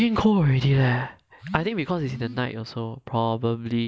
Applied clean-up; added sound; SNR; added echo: none; none; none; none.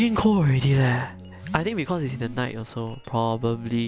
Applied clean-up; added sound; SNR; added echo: none; Bowed string instrument + Chink, clink; 20 dB; none.